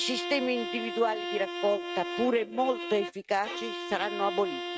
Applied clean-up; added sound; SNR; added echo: neural mask model RNNoise.